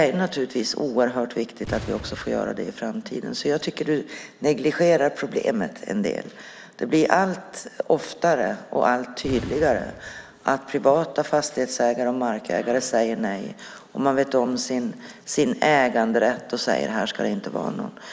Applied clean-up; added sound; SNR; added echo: none; Boom; 15 dB; none.